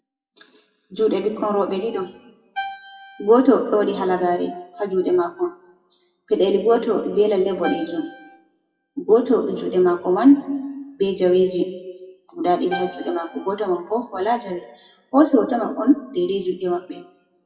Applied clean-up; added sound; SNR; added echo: classical method WPE with log-MMSE.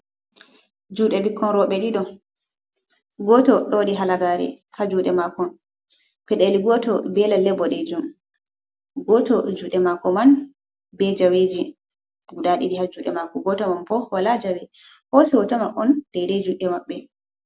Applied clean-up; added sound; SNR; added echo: none; none; none; none.